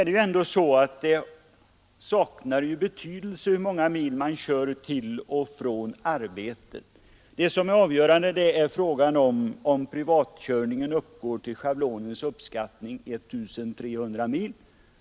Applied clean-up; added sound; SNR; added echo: none; none; none; none.